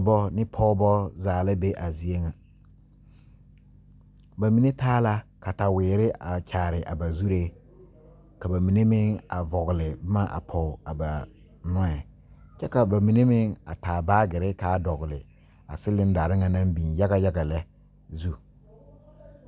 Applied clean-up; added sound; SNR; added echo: none; none; none; none.